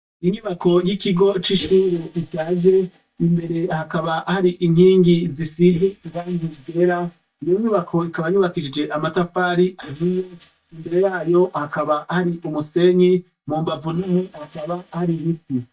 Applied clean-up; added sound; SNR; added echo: neural mask model DeepFilterNet 3.